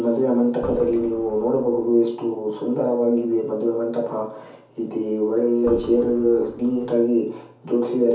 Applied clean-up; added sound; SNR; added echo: none; Organ; 16 dB; reverberation time 0.6 s.